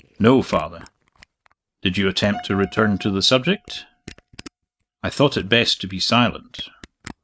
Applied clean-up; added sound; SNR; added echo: neural mask model RNNoise.